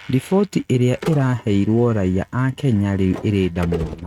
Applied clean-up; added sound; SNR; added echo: neural mask model RNNoise.